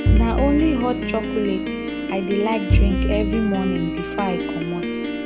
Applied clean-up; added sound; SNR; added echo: none; Piano + Bowed string instrument; -2 dB; none.